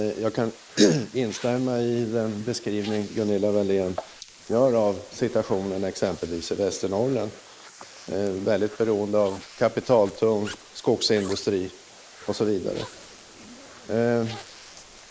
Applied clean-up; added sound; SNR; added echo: neural mask model Resemble Enhance denoiser.